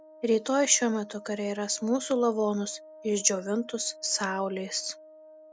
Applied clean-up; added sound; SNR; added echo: none; Wind instrument, woodwind instrument; 20 dB; none.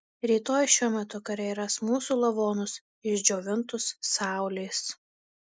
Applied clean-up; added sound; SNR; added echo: neural mask model Resemble Enhance denoiser.